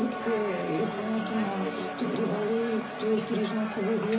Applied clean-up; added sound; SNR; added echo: none; Crowd; 8 dB; reverberation time 0.4 s.